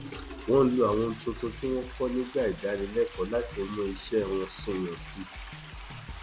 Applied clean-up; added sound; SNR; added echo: none; Toilet flush + Drum kit; 12 dB; none.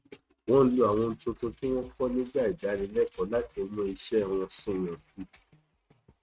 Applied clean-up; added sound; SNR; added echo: neural mask model RNNoise.